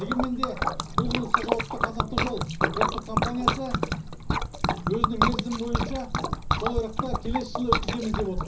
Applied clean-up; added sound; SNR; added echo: none; Liquid; -5 dB; reverberation time 0.5 s.